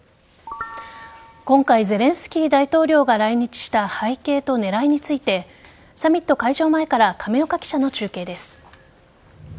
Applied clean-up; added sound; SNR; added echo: none; none; none; none.